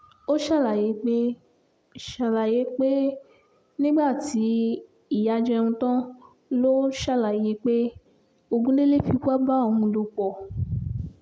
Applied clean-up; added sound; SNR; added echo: none; none; none; none.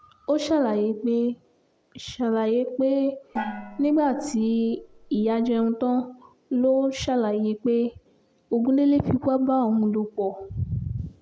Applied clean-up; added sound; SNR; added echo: none; Gong; 13 dB; none.